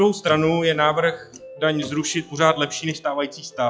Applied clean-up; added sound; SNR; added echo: classical method log-MMSE.